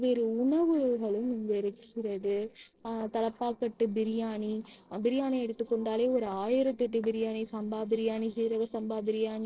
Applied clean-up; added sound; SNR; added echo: neural separator model SepFormer DNS4.